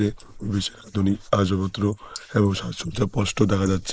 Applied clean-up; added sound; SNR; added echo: neural mask model Resemble Enhance denoiser.